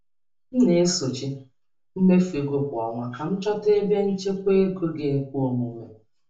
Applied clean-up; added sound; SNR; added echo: none; none; none; reverberation time 0.3 s.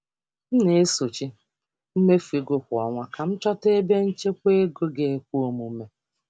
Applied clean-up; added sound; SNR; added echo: none; none; none; none.